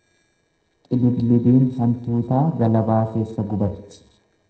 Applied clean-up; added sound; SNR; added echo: neural separator model SepFormer DNS4.